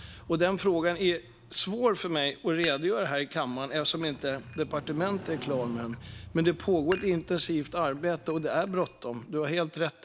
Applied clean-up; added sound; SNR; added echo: none; Motorcycle + Dishes, pots, and pans; 17 dB; none.